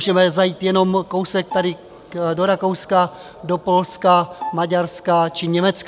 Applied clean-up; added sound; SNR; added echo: none; Bowed string instrument; 16 dB; none.